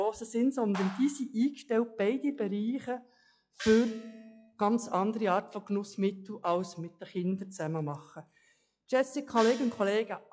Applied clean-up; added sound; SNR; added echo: classical method log-MMSE.